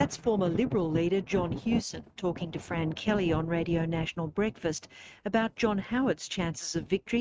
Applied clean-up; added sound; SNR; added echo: neural mask model RNNoise.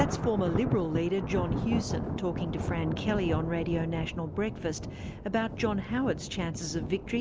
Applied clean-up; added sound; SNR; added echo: none; Thunder; 3 dB; none.